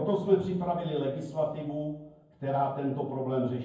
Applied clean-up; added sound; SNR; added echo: none; none; none; reverberation time 0.9 s.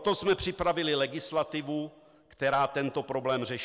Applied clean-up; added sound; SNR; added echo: none; none; none; none.